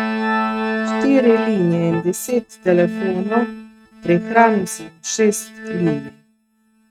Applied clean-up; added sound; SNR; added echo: neural mask model RNNoise.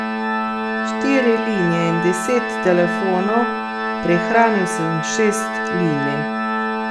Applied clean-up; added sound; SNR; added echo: none; Organ; 2 dB; none.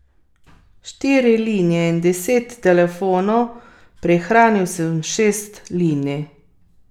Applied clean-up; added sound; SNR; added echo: none; none; none; none.